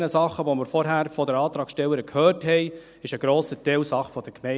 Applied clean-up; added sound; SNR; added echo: none; none; none; none.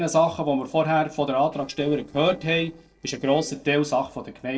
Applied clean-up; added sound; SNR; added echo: neural separator model SepFormer DNS4.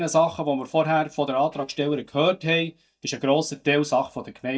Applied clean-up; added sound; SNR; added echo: neural mask model DeepFilterNet 3.